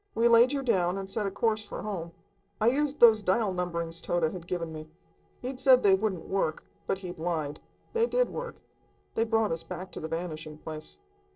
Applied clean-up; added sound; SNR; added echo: neural separator model SepFormer DNS4.